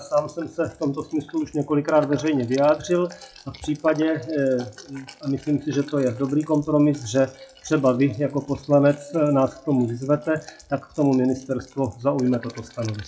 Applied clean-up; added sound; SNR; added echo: classical method WPE with log-MMSE.